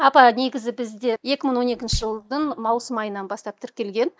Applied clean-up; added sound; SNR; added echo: neural mask model DeepFilterNet 3.